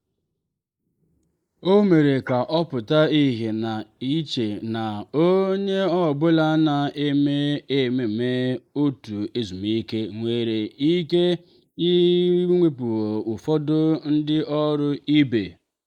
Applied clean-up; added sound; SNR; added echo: neural mask model Resemble Enhance denoiser.